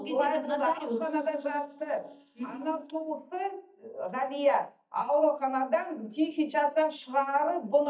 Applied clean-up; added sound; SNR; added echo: neural mask model DeepFilterNet 3.